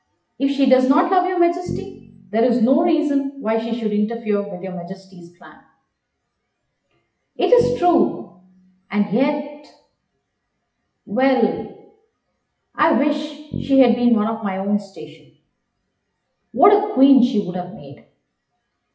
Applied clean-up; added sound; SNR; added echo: classical method WPE with log-MMSE.